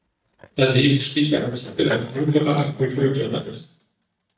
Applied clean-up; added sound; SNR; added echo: neural mask model DeepFilterNet 3.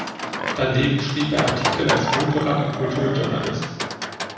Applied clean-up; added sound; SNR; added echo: none; Livestock, farm animals, working animals; 4 dB; reverberation time 1.1 s.